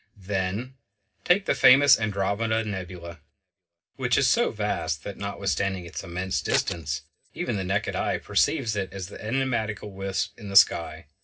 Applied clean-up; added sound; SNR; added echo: neural separator model SepFormer DNS4.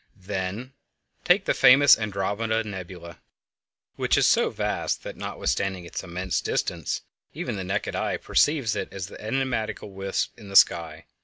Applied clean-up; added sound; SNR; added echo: none; none; none; none.